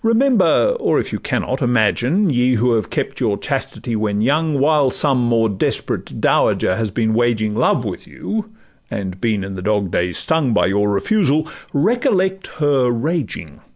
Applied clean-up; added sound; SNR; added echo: none; none; none; none.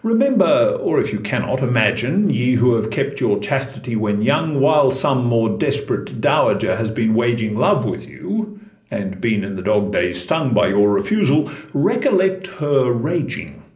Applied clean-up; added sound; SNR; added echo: none; none; none; reverberation time 0.5 s.